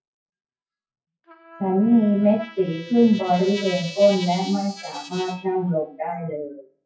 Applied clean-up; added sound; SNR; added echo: classical method WPE with log-MMSE.